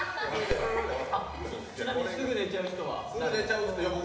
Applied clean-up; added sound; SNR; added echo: none; Fireworks; 16 dB; reverberation time 1.0 s.